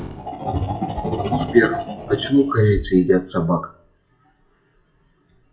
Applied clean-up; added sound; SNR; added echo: classical method WPE with log-MMSE.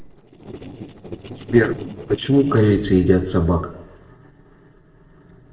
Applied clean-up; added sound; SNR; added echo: neural separator model SepFormer DNS4.